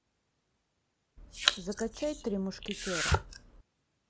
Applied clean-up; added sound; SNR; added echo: none; Domestic sounds, home sounds; -5 dB; none.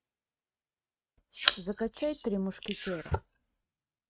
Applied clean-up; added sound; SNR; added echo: neural mask model RNNoise.